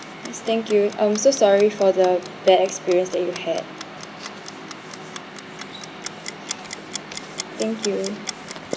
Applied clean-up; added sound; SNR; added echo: none; Clock; 14 dB; none.